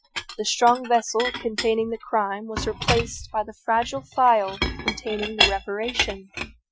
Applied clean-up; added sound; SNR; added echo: classical method Wiener filter.